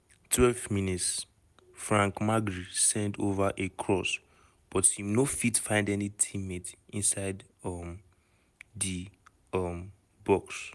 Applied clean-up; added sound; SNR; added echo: none; none; none; none.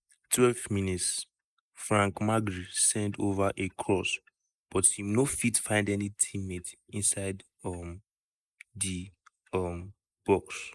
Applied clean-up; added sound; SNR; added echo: neural mask model Resemble Enhance denoiser.